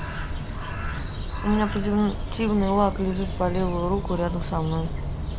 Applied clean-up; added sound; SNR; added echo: none; Bird; 4 dB; none.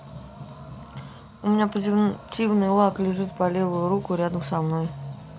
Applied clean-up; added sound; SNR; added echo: none; none; none; none.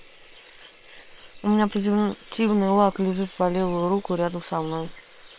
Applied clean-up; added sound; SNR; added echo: neural separator model SepFormer WHAM!.